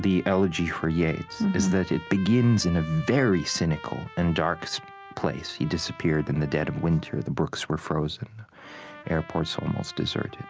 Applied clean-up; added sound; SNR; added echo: none; Trumpet; 19 dB; none.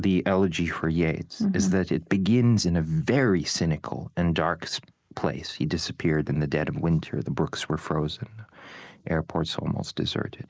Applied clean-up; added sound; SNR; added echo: neural mask model Resemble Enhance denoiser.